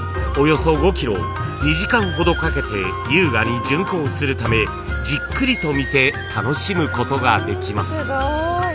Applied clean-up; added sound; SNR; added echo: none; none; none; none.